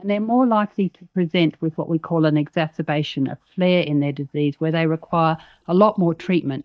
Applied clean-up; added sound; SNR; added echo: neural mask model DeepFilterNet 3.